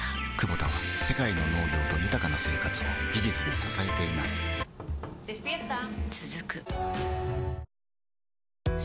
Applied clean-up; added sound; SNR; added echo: none; none; none; none.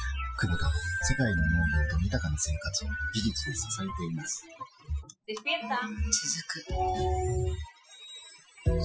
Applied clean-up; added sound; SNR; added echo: classical method Wiener filter.